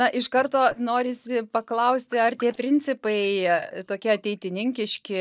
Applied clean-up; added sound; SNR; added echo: neural mask model DeepFilterNet 3.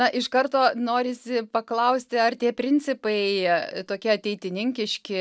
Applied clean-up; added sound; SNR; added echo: none; none; none; none.